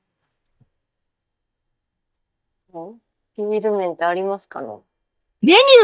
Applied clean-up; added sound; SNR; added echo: neural mask model DeepFilterNet 3.